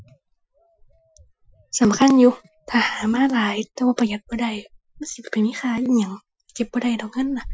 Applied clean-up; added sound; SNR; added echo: classical method Wiener filter.